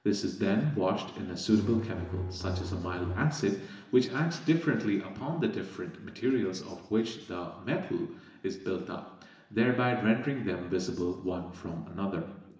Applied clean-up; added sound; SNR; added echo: none; Bowed string instrument; 5 dB; reverberation time 1.0 s.